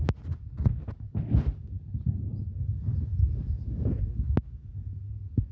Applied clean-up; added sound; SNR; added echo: none; none; none; none.